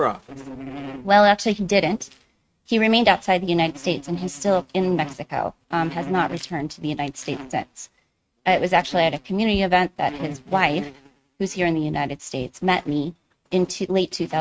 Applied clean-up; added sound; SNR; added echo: neural mask model RNNoise.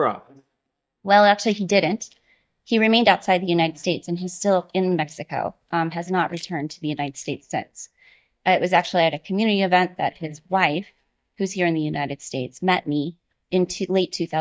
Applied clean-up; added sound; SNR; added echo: neural mask model DeepFilterNet 3.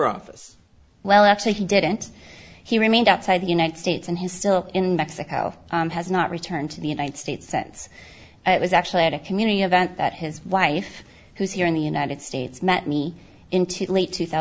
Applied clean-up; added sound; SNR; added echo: none; none; none; none.